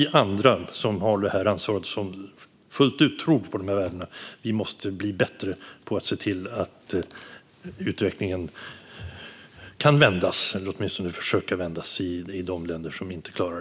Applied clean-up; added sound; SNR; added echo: none; none; none; none.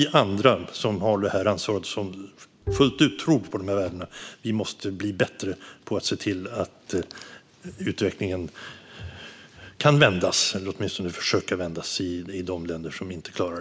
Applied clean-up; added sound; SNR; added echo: none; Bowed string instrument; 10 dB; none.